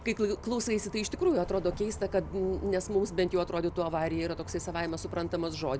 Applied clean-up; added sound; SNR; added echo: none; Bus; 12 dB; none.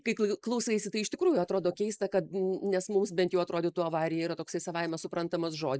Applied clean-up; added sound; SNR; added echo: neural mask model Resemble Enhance denoiser.